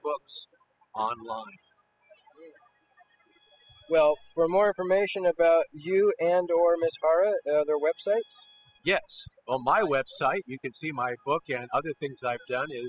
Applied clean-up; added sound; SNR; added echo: classical method spectral subtraction.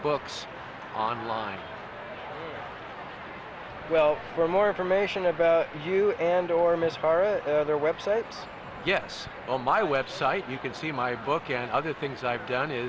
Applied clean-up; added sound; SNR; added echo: none; none; none; none.